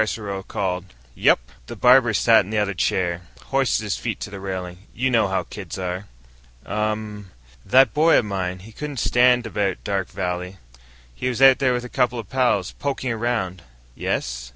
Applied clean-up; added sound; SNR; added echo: none; none; none; none.